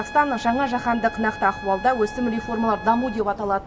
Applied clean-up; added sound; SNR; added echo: none; Trumpet; 15 dB; none.